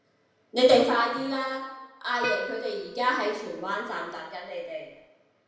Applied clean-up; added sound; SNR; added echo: none; Plucked string instrument; 12 dB; reverberation time 0.8 s.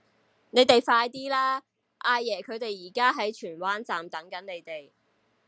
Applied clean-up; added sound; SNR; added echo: none; none; none; none.